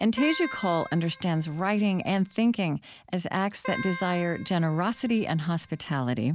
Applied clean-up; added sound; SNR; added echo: none; Keyboard (musical); 14 dB; none.